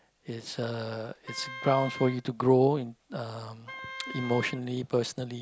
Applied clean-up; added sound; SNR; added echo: none; Wind instrument, woodwind instrument; 14 dB; none.